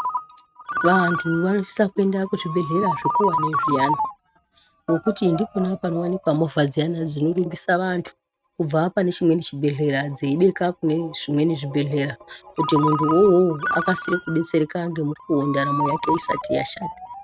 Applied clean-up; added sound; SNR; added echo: neural mask model RNNoise.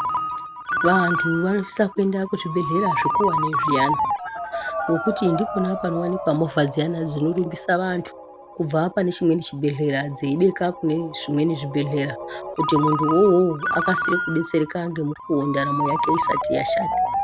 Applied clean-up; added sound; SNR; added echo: none; Ringtone; 4 dB; none.